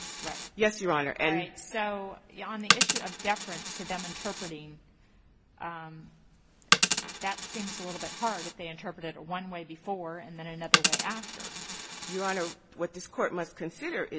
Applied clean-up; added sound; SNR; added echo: none; Coin (dropping); -1 dB; none.